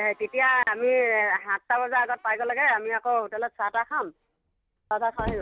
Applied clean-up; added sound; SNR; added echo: none; Slam; 19 dB; none.